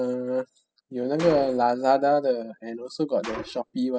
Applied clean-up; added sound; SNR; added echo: classical method spectral subtraction.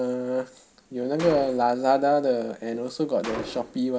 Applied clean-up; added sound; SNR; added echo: none; Gunshot, gunfire; 16 dB; none.